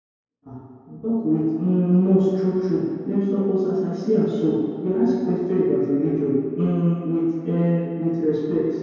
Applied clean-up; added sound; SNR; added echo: none; none; none; reverberation time 2.2 s.